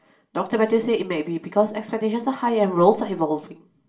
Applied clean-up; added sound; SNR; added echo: none; none; none; reverberation time 0.3 s.